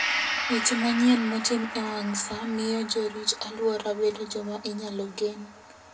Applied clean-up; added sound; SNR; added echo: none; Gong; 7 dB; reverberation time 0.2 s.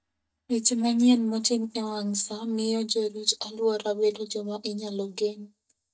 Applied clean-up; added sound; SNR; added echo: neural mask model DeepFilterNet 3.